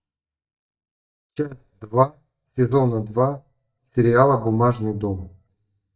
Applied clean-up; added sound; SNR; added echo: neural mask model DeepFilterNet 3.